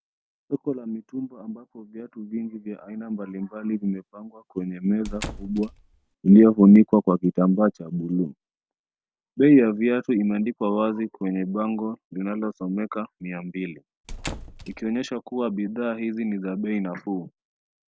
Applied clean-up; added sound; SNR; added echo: none; Squeak / Slam / Wood; 13 dB; none.